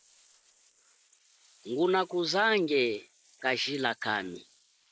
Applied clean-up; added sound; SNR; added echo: neural mask model Resemble Enhance denoiser.